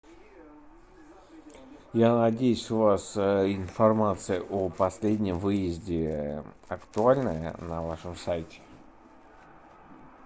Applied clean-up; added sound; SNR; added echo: none; none; none; none.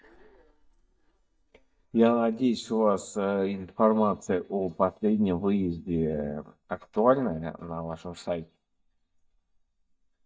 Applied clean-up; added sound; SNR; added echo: neural mask model DeepFilterNet 3.